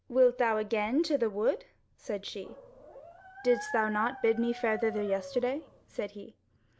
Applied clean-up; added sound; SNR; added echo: none; Dog; 13 dB; none.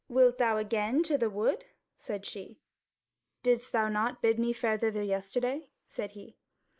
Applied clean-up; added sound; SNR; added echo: neural mask model Resemble Enhance denoiser.